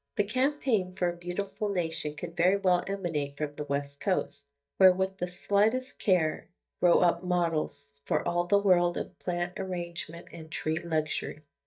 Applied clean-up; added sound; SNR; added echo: neural mask model DeepFilterNet 3.